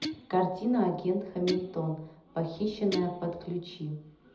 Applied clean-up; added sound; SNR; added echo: none; Guitar; 12 dB; reverberation time 0.8 s.